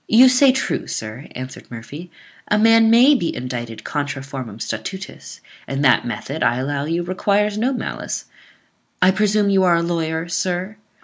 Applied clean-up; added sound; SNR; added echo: none; none; none; none.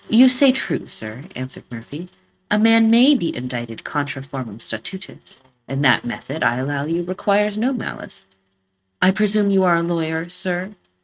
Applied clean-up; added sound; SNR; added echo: neural mask model RNNoise.